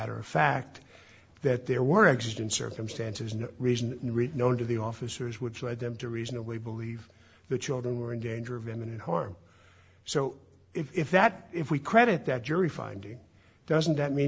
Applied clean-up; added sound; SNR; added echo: none; none; none; none.